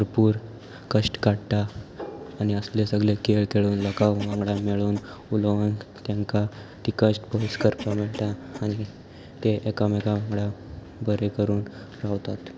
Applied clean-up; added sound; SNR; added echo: none; Cough; 17 dB; none.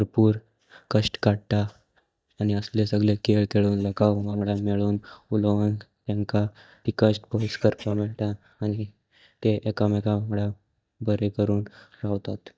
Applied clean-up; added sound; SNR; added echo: neural mask model DeepFilterNet 3.